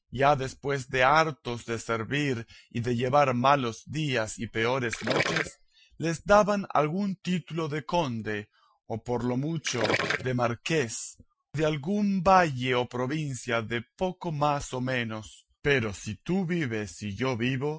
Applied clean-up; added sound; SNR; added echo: classical method Wiener filter.